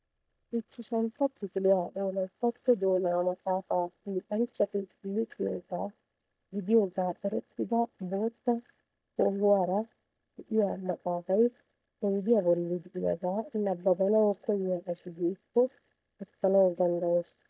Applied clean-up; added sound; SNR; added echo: neural mask model DeepFilterNet 3.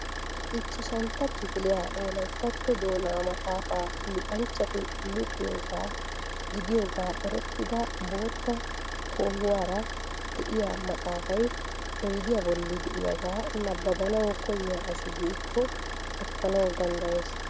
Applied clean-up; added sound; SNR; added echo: none; Idling / Car; 3 dB; none.